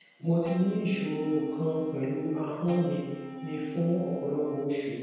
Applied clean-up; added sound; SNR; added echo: none; Electric guitar / Bass guitar; 11 dB; reverberation time 1.2 s.